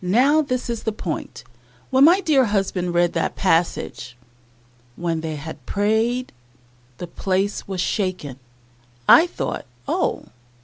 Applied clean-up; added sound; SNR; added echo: none; none; none; none.